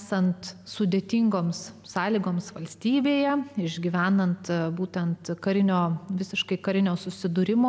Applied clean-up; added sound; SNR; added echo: none; none; none; none.